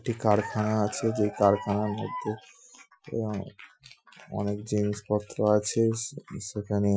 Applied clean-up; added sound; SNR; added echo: classical method Wiener filter.